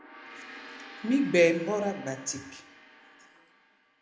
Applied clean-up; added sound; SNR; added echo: none; Gong; 17 dB; reverberation time 0.8 s.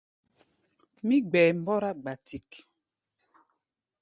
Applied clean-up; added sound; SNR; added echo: none; none; none; none.